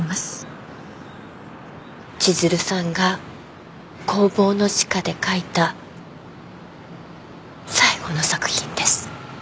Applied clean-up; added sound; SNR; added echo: none; none; none; none.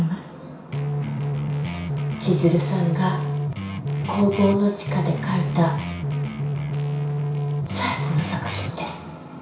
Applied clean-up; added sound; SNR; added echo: none; Guitar; 0 dB; reverberation time 0.6 s.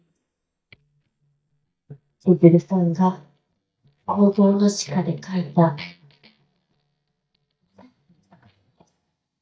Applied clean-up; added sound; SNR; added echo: neural mask model DeepFilterNet 3.